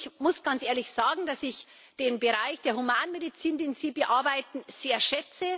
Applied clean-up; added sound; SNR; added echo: none; none; none; none.